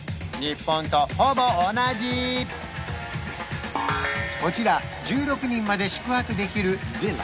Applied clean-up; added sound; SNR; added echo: none; none; none; none.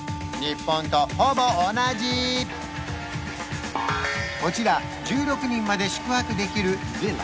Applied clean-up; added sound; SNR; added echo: none; Wind instrument, woodwind instrument; 13 dB; none.